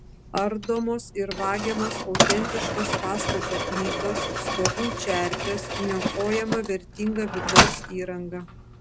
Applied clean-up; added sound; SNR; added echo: none; Mechanisms; -2 dB; none.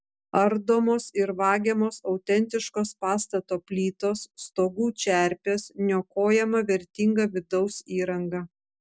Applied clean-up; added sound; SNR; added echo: none; none; none; none.